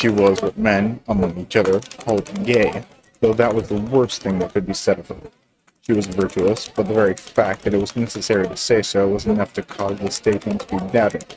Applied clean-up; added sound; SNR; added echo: neural mask model RNNoise.